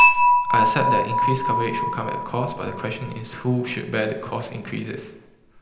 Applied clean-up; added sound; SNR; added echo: none; Dishes, pots, and pans / Chink, clink; -4 dB; reverberation time 0.9 s.